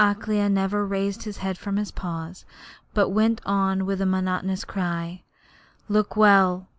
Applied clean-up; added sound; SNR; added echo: none; none; none; none.